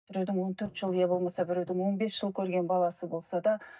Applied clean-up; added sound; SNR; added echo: neural mask model DeepFilterNet 3.